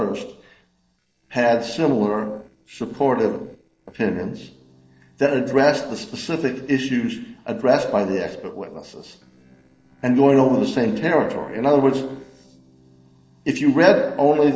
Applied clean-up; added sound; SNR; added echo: neural separator model SepFormer DNS4.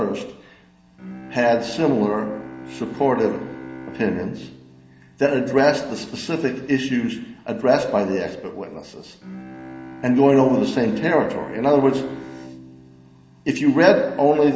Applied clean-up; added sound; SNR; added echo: none; Bowed string instrument; 18 dB; reverberation time 1.0 s.